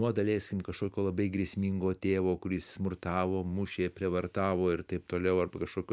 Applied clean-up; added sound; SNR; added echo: none; none; none; none.